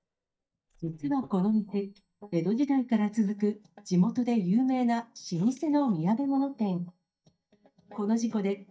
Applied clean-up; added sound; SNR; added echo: neural mask model DeepFilterNet 3.